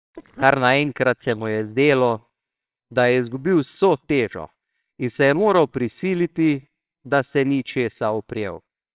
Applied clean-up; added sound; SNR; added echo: neural separator model SepFormer WHAMR!.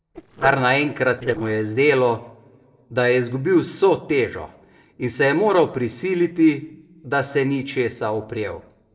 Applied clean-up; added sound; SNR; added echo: neural separator model SepFormer DNS4.